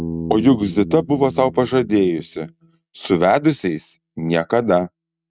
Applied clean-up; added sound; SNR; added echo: neural mask model RNNoise.